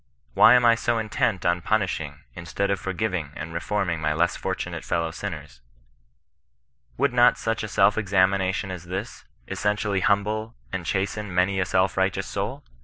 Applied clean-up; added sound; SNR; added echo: none; none; none; none.